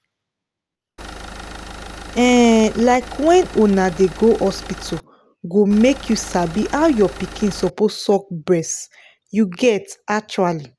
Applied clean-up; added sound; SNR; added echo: none; Engine; 15 dB; none.